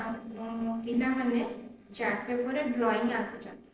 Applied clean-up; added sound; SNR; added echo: neural separator model SepFormer DNS4.